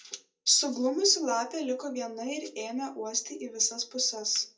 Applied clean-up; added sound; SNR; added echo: none; none; none; reverberation time 0.2 s.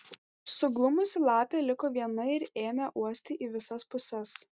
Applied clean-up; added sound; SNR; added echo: none; none; none; none.